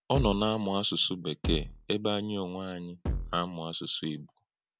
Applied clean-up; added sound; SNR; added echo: none; Bass drum; 4 dB; none.